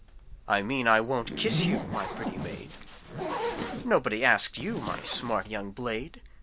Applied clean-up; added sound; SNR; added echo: none; Zipper (clothing); 6 dB; none.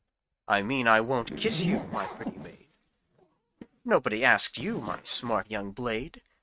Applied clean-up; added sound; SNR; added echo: neural mask model RNNoise.